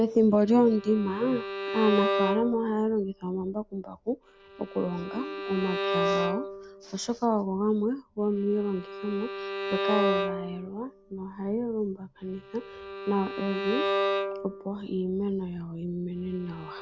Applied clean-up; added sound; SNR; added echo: none; Bowed string instrument; 5 dB; none.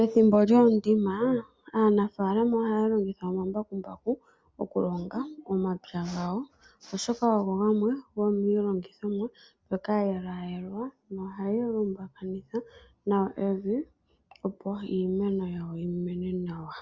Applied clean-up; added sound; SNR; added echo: none; none; none; none.